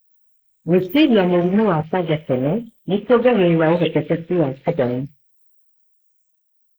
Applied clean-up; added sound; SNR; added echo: neural mask model Resemble Enhance denoiser.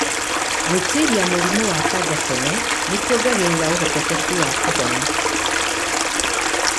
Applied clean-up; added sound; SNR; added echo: none; Stream; -4 dB; none.